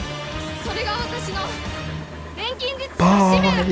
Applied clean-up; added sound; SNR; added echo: none; Toilet flush; -4 dB; none.